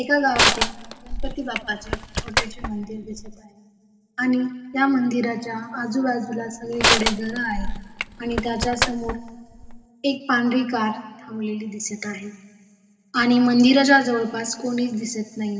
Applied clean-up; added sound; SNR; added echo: none; Crushing; 2 dB; reverberation time 2.2 s.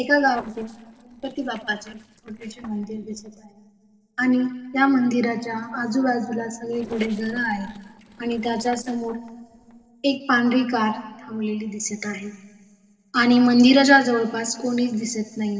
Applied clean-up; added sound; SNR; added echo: neural separator model SepFormer DNS4.